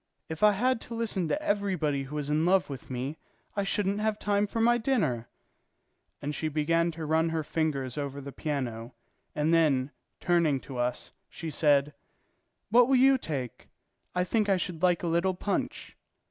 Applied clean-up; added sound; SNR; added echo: none; none; none; none.